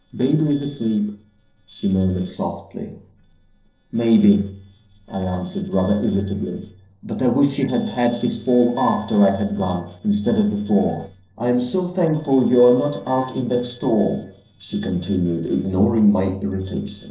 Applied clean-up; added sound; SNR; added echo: neural separator model SepFormer DNS4.